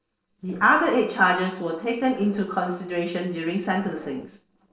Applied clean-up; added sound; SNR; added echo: neural separator model SepFormer DNS4.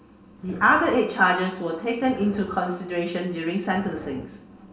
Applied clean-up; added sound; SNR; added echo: none; Dog; 20 dB; reverberation time 0.6 s.